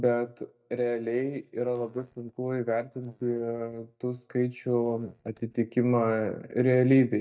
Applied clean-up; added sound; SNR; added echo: neural mask model DeepFilterNet 3.